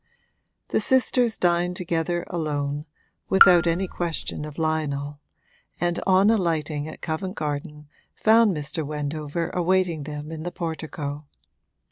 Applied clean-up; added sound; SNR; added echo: none; Raindrop / Drip; 1 dB; none.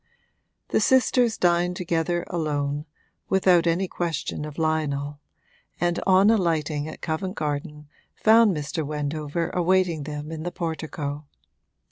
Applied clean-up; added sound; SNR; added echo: none; none; none; none.